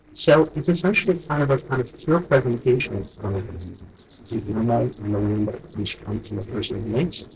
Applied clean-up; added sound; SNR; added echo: neural separator model SepFormer DNS4.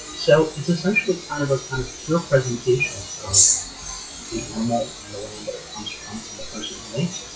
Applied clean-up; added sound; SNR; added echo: classical method WPE with log-MMSE.